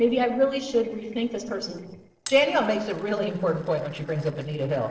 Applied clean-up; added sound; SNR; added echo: neural separator model SepFormer DNS4.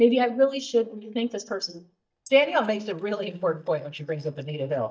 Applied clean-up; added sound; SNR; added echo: neural mask model DeepFilterNet 3.